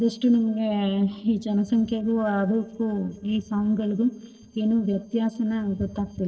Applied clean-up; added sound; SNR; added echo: neural separator model SepFormer DNS4.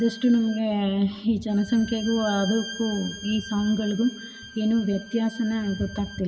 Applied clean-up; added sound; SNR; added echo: none; Bowed string instrument; 15 dB; reverberation time 1.6 s.